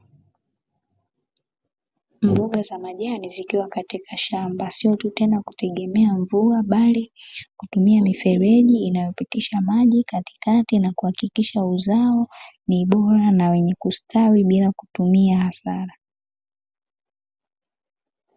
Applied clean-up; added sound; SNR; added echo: none; none; none; none.